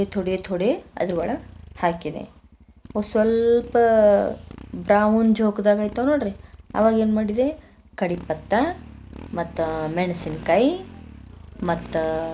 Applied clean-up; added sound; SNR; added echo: none; Motorcycle; 18 dB; none.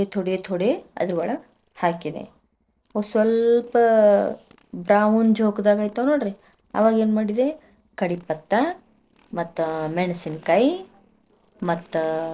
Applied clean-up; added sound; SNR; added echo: neural separator model SepFormer DNS4.